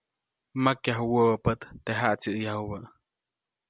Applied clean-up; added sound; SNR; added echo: none; none; none; none.